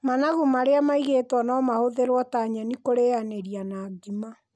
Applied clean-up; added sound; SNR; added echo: none; none; none; none.